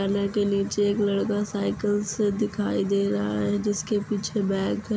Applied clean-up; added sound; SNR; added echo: none; none; none; none.